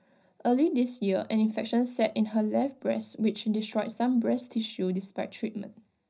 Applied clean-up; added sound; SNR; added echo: none; none; none; reverberation time 0.5 s.